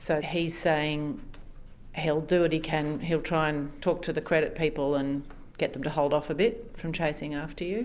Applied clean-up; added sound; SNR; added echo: none; none; none; none.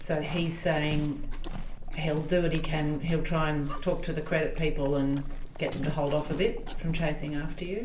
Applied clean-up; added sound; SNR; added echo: none; Livestock, farm animals, working animals; 16 dB; reverberation time 0.3 s.